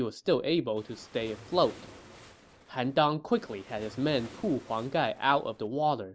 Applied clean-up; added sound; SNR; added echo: none; Waves, surf; 20 dB; none.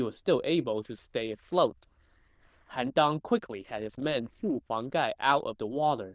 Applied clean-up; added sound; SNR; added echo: neural diffusion model UNIVERSE++.